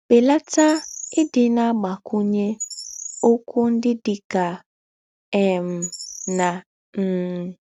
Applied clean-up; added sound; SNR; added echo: none; Bird; 16 dB; none.